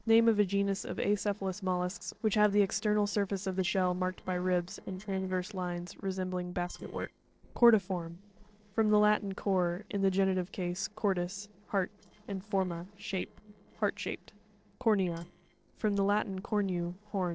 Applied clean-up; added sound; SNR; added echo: neural separator model SepFormer DNS4.